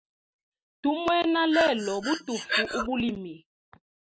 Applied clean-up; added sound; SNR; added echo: none; Breathing; 3 dB; none.